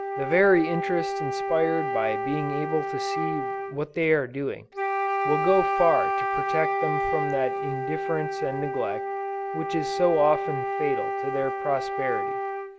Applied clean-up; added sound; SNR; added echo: none; Wind instrument, woodwind instrument; 1 dB; none.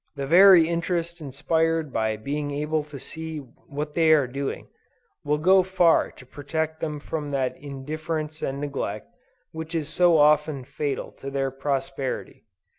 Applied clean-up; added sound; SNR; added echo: none; none; none; none.